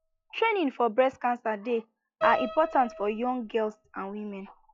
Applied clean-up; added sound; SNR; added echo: classical method log-MMSE.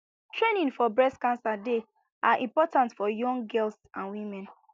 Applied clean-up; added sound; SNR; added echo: none; none; none; none.